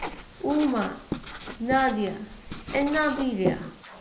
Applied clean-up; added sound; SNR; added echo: neural mask model Resemble Enhance denoiser.